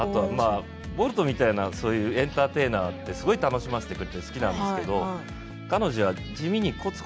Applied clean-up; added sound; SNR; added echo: none; none; none; none.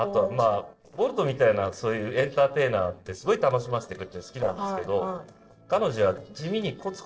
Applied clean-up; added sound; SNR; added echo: neural separator model SepFormer DNS4.